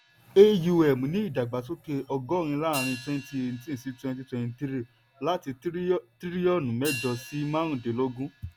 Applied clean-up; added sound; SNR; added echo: none; Hi-hat; 17 dB; none.